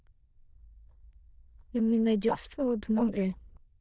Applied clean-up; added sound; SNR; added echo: neural diffusion model UNIVERSE++.